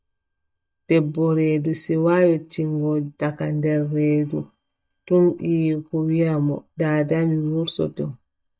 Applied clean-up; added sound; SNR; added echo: neural mask model DeepFilterNet 3.